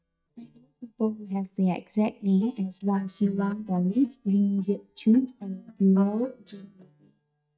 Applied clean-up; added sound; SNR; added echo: neural mask model DeepFilterNet 3.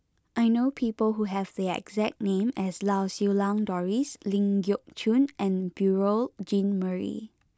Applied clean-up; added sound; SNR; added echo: none; none; none; none.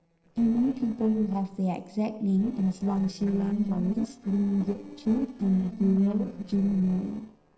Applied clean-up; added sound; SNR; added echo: neural separator model SepFormer DNS4.